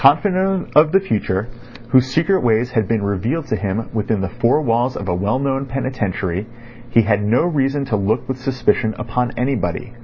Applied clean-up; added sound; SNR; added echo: none; none; none; none.